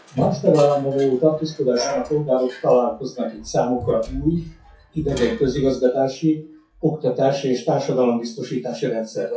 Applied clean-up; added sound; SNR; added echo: classical method WPE with log-MMSE.